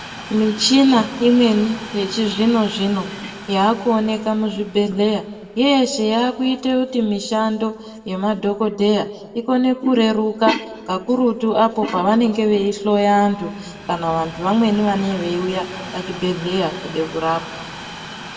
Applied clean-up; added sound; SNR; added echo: none; Train; 18 dB; reverberation time 1.1 s.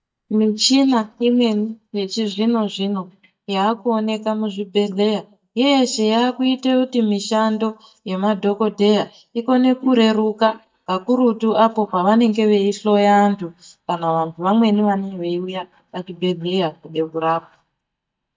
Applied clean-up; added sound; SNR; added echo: neural mask model DeepFilterNet 3.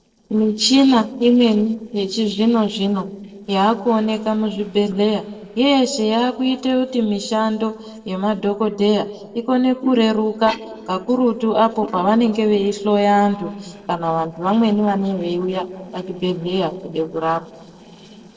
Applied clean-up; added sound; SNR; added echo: neural separator model SepFormer DNS4.